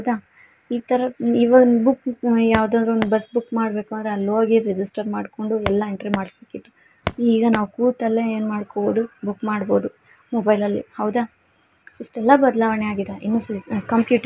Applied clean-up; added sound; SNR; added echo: none; Walk, footsteps; 8 dB; none.